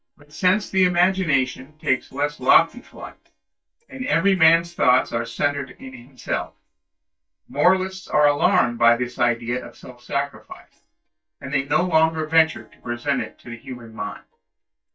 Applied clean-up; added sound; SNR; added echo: neural mask model DeepFilterNet 3.